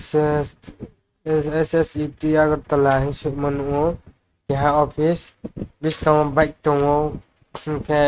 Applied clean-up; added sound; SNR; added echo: neural mask model RNNoise.